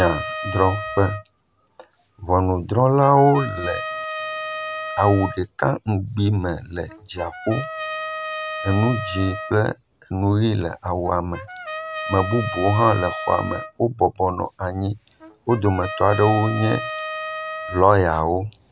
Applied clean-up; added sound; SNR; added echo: none; Trumpet; 10 dB; none.